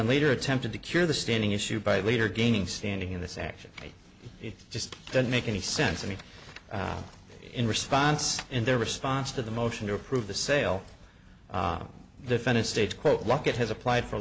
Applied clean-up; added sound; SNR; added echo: none; none; none; none.